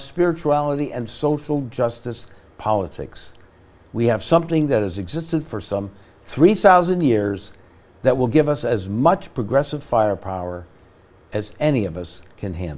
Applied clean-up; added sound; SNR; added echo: none; none; none; none.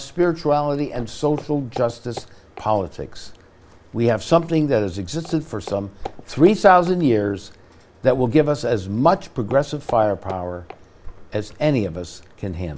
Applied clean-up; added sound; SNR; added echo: none; Walk, footsteps + Drawer open or close; 19 dB; none.